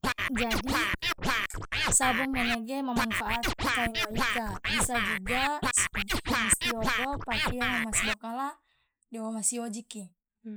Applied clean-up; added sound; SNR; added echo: neural mask model Resemble Enhance denoiser.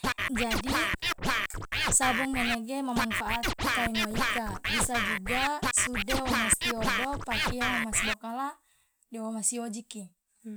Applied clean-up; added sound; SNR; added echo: none; Scratching (performance technique); -3 dB; none.